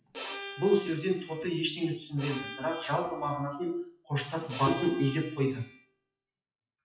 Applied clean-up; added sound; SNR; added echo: classical method WPE with log-MMSE.